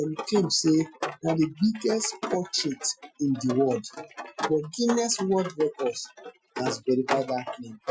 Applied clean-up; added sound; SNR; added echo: classical method Wiener filter.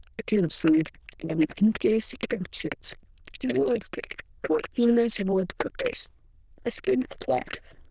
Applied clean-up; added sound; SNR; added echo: neural diffusion model UNIVERSE++.